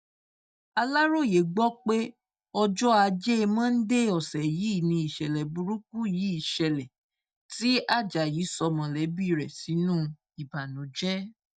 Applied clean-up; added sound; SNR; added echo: neural mask model DeepFilterNet 3.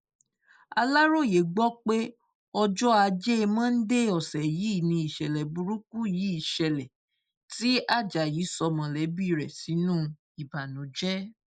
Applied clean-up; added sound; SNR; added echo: neural mask model Resemble Enhance denoiser.